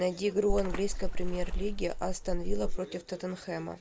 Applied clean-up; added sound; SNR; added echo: none; Water / Splash, splatter; -3 dB; none.